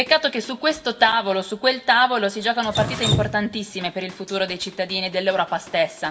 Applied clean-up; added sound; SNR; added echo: none; Drip; 10 dB; reverberation time 0.3 s.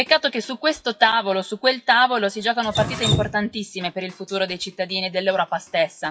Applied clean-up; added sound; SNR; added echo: classical method WPE with log-MMSE.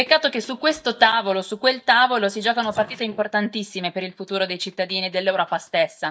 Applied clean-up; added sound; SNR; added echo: neural mask model DeepFilterNet 3.